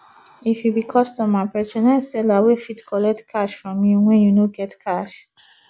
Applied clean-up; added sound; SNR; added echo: none; none; none; none.